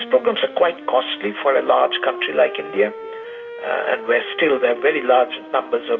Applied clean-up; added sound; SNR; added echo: none; Wind instrument, woodwind instrument; 14 dB; reverberation time 1.9 s.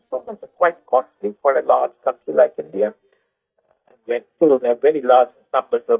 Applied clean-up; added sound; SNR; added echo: neural mask model DeepFilterNet 3.